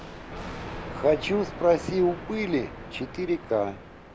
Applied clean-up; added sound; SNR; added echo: none; Thunder; 11 dB; none.